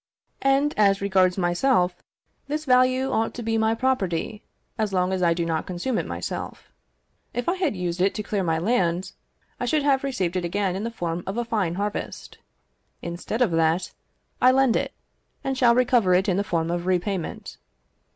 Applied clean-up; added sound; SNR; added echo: none; none; none; none.